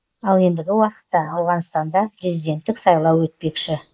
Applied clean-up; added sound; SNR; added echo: neural mask model Resemble Enhance denoiser.